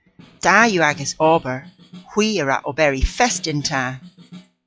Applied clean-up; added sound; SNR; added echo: classical method log-MMSE.